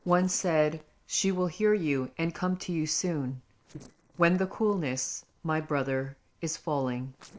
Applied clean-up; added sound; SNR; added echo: neural separator model SepFormer DNS4.